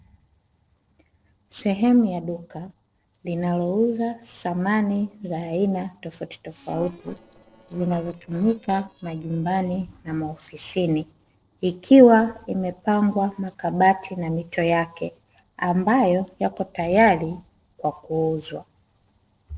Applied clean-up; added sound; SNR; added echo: neural separator model SepFormer DNS4.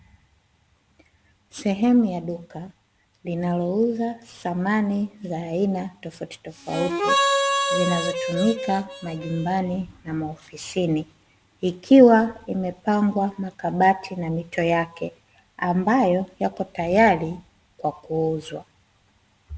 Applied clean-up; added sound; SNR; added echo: none; Harmonica; 1 dB; none.